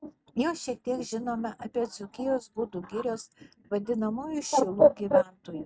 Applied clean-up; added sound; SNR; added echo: neural mask model RNNoise.